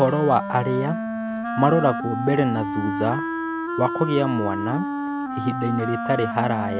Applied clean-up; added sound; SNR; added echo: none; Wind instrument, woodwind instrument; 4 dB; none.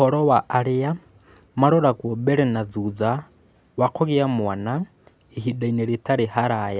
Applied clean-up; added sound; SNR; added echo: none; none; none; none.